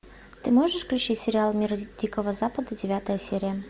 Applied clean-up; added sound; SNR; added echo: none; none; none; none.